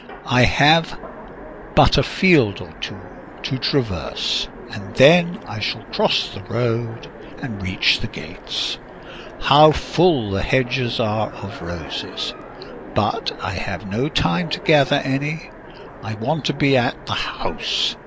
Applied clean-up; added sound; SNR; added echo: none; Train; 15 dB; none.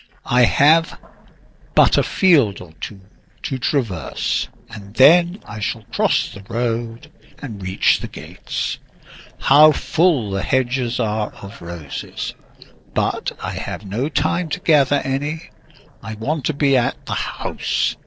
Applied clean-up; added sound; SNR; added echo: neural separator model SepFormer DNS4.